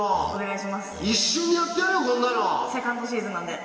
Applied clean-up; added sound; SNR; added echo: none; Burping, eructation; 15 dB; reverberation time 2.8 s.